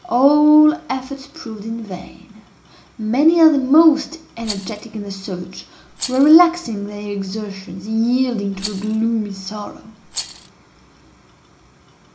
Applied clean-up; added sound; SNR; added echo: none; Rattle; 16 dB; reverberation time 0.4 s.